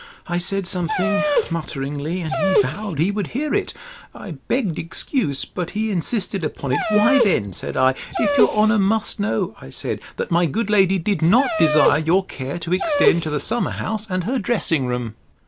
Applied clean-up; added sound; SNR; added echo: none; Dog; 2 dB; none.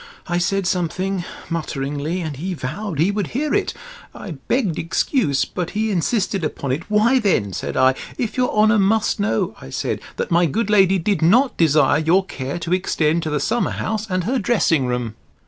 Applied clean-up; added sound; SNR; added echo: none; none; none; none.